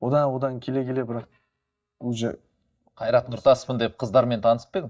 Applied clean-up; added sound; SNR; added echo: neural mask model DeepFilterNet 3.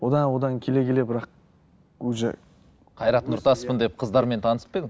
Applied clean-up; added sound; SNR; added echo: none; none; none; none.